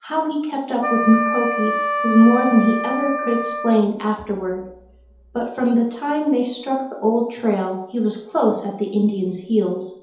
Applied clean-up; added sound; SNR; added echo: none; Wind instrument, woodwind instrument; 3 dB; reverberation time 2.2 s.